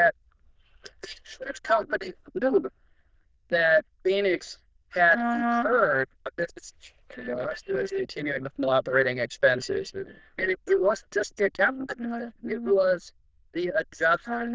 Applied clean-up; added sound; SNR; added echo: neural diffusion model UNIVERSE++.